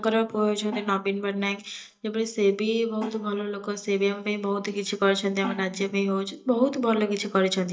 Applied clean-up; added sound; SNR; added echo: neural mask model DeepFilterNet 3.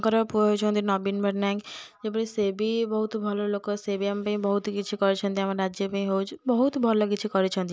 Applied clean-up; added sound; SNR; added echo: none; none; none; none.